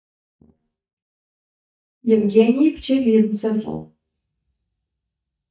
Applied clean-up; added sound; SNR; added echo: neural mask model DeepFilterNet 3.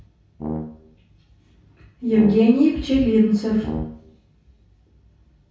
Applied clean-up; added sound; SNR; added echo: none; Brass instrument; 10 dB; reverberation time 0.6 s.